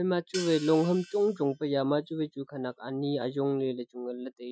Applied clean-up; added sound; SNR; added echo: classical method Wiener filter.